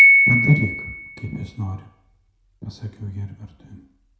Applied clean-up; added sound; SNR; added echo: none; Piano; -5 dB; reverberation time 0.6 s.